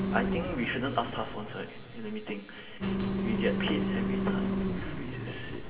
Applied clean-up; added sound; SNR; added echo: none; Engine; -2 dB; reverberation time 2.6 s.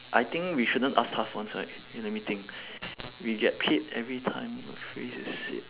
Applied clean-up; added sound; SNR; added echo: none; none; none; none.